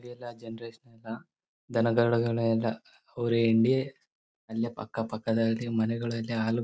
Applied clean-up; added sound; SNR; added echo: none; none; none; none.